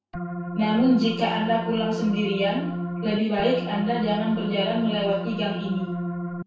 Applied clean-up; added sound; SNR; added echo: none; Organ; 6 dB; reverberation time 0.6 s.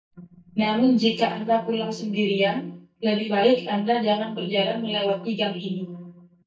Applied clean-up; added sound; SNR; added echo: neural mask model DeepFilterNet 3.